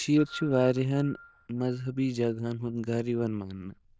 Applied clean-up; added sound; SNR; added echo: neural diffusion model UNIVERSE++.